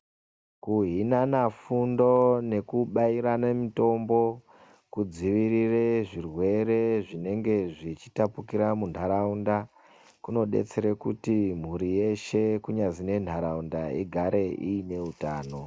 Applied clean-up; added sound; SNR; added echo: none; none; none; none.